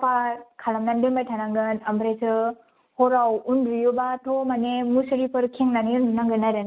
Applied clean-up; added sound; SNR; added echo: none; none; none; none.